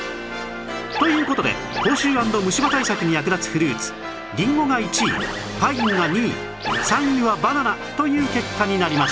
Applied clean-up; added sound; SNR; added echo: none; none; none; none.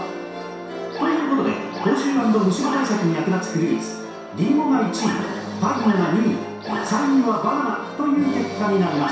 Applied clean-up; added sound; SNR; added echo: none; none; none; reverberation time 0.7 s.